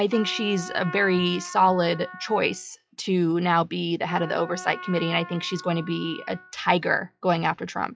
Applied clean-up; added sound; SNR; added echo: classical method log-MMSE.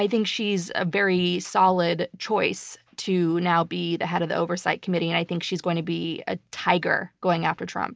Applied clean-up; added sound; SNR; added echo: none; none; none; none.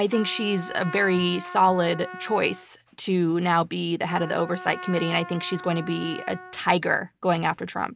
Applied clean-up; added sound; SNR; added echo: none; Trumpet; 15 dB; none.